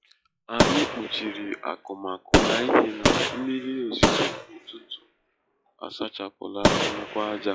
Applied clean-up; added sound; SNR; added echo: classical method log-MMSE.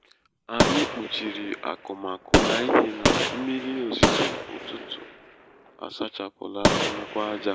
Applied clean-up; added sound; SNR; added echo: none; Gunshot, gunfire; -3 dB; none.